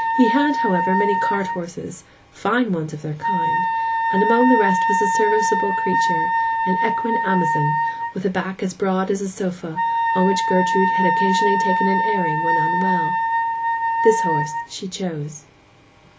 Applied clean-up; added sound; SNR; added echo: none; Wind instrument, woodwind instrument; -2 dB; none.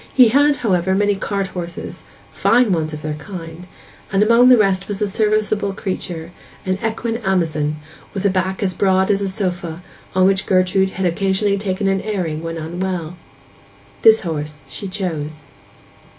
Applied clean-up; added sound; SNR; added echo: none; none; none; none.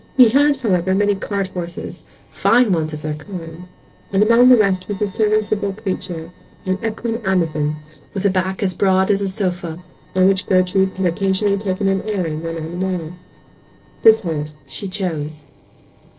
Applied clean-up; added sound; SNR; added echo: neural separator model SepFormer DNS4.